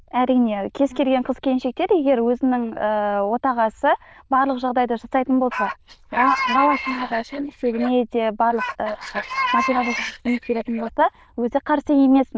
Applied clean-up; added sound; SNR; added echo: neural diffusion model UNIVERSE++.